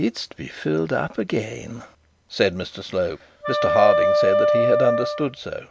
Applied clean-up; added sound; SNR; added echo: none; Wind instrument, woodwind instrument; -3 dB; none.